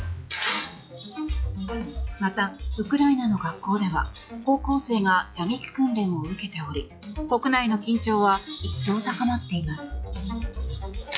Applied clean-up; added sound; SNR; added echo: classical method log-MMSE.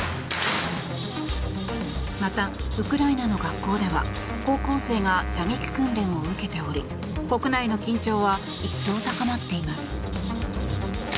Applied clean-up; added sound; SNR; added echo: none; Engine + Wind instrument, woodwind instrument; 13 dB; none.